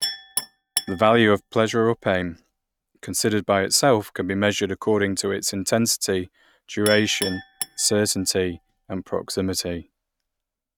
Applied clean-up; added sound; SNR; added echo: neural mask model RNNoise.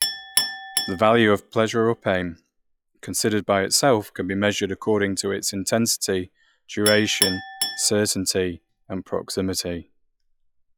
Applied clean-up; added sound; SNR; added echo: classical method log-MMSE.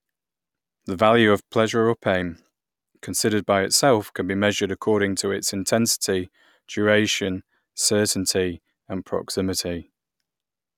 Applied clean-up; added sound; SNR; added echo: none; none; none; none.